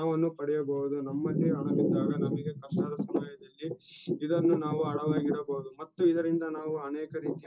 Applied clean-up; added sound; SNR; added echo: none; none; none; reverberation time 0.2 s.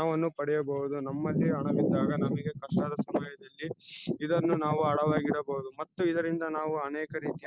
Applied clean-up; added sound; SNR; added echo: none; none; none; none.